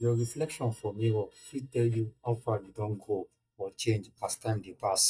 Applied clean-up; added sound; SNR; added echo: neural mask model DeepFilterNet 3.